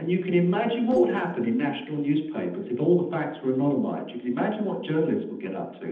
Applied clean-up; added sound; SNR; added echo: neural separator model SepFormer DNS4.